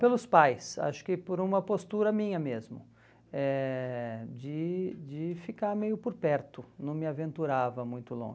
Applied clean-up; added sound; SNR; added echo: none; none; none; none.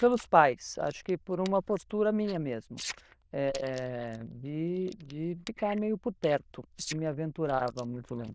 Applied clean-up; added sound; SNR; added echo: neural diffusion model UNIVERSE++.